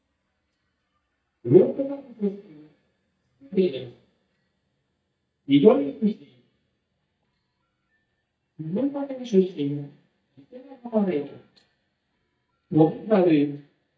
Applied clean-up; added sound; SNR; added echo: neural mask model DeepFilterNet 3.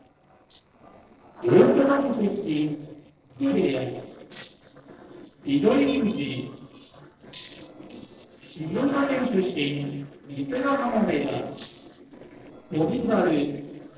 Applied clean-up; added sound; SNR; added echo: neural separator model SepFormer DNS4.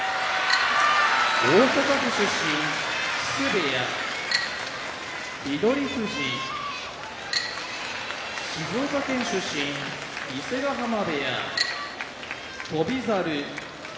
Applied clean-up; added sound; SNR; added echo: none; none; none; none.